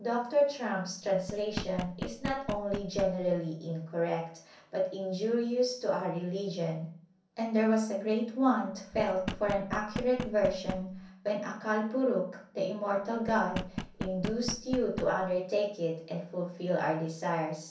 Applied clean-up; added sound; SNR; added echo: none; Knock; 8 dB; reverberation time 0.6 s.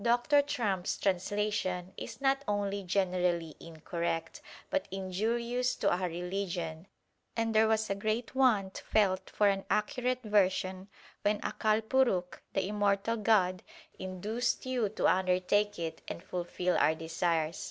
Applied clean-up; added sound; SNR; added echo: none; none; none; none.